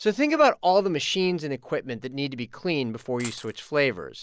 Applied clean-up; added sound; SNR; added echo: none; Coin (dropping); 18 dB; none.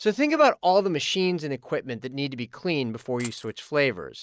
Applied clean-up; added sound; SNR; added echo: neural mask model RNNoise.